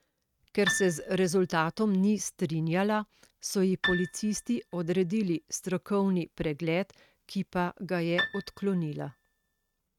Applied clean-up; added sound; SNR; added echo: neural mask model RNNoise.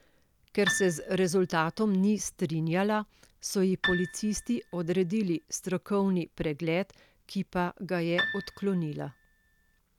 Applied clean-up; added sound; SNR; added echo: none; Piano; 8 dB; none.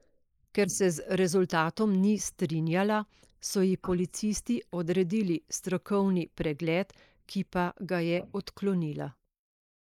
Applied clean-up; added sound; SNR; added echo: neural mask model Resemble Enhance denoiser.